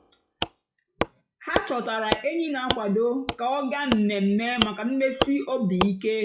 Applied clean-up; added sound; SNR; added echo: classical method WPE with log-MMSE.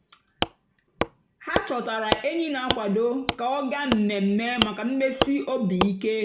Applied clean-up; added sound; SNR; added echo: none; Wood; 5 dB; reverberation time 0.6 s.